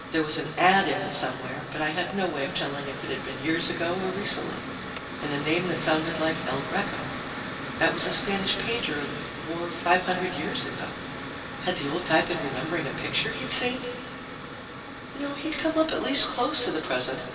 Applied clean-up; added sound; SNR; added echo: none; Mechanical fan; 9 dB; reverberation time 2.5 s.